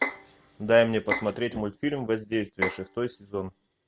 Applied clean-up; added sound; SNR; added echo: none; Bowed string instrument; 7 dB; none.